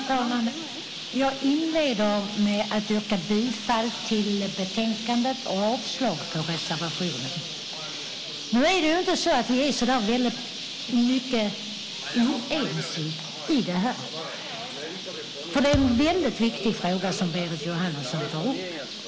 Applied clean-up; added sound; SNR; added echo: none; Bird + Thump, thud; 8 dB; none.